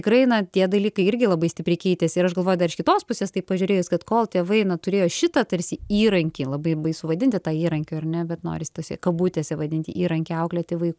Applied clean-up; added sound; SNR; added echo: none; none; none; none.